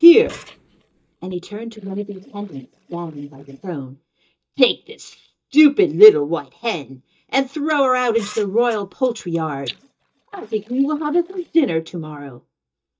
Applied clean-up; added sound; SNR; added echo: neural mask model DeepFilterNet 3.